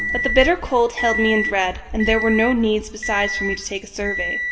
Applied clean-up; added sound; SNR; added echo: none; Microwave oven; 5 dB; reverberation time 1.6 s.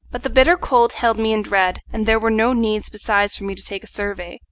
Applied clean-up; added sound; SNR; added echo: none; none; none; none.